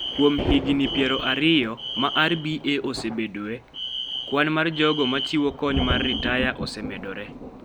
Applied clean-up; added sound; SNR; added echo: none; Thunder + Alarm; 6 dB; none.